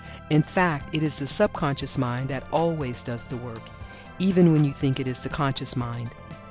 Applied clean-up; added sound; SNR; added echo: none; Organ; 16 dB; none.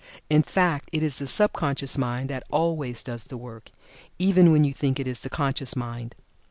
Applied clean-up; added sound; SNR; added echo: none; none; none; none.